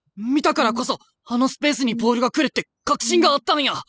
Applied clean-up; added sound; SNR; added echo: classical method spectral subtraction.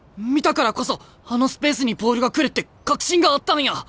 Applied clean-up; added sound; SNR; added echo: none; none; none; none.